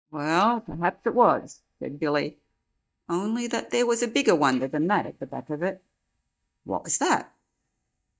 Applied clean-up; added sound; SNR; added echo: neural mask model DeepFilterNet 3.